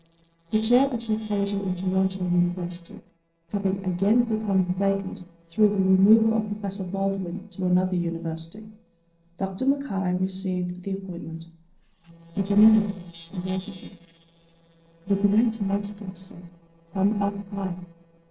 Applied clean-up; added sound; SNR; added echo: neural separator model SepFormer DNS4.